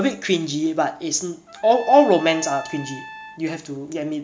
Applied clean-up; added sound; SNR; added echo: none; Trumpet; 17 dB; none.